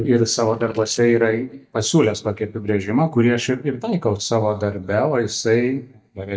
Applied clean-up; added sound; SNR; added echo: neural mask model DeepFilterNet 3.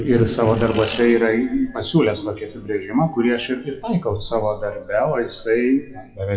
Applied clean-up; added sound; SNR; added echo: classical method WPE with log-MMSE.